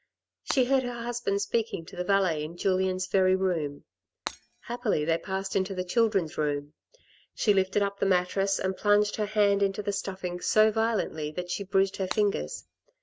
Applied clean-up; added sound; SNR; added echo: none; Shatter; 15 dB; none.